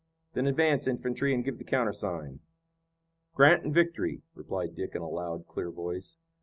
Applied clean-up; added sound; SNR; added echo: none; none; none; none.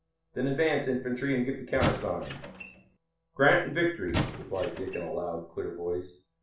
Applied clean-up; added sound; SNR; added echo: none; Squeak / Wood; 5 dB; reverberation time 0.3 s.